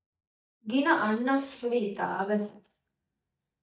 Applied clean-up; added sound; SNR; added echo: neural mask model DeepFilterNet 3.